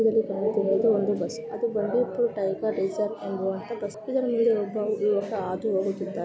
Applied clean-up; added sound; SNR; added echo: none; none; none; none.